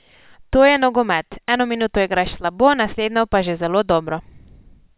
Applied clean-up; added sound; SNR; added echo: none; none; none; none.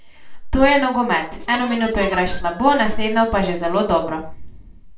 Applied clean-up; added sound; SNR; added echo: none; Harmonica; 18 dB; reverberation time 0.3 s.